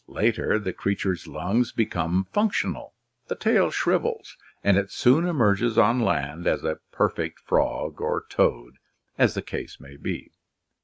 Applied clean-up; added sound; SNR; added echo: neural mask model RNNoise.